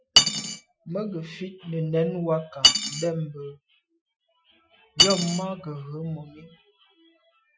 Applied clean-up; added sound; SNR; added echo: classical method Wiener filter.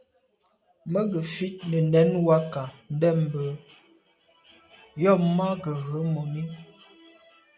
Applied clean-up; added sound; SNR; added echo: none; none; none; none.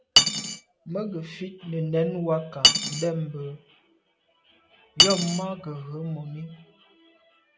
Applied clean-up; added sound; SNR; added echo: none; Cutlery, silverware; -4 dB; none.